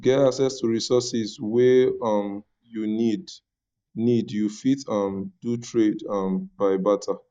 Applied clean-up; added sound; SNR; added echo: neural mask model DeepFilterNet 3.